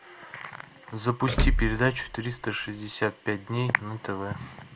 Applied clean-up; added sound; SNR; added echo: none; Door / Car; -2 dB; none.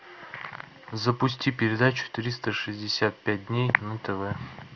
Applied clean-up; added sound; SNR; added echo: none; none; none; none.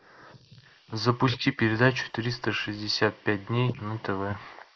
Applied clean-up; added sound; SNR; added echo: neural mask model Resemble Enhance denoiser.